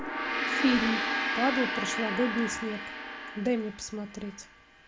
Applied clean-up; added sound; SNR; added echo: none; Gong; 1 dB; none.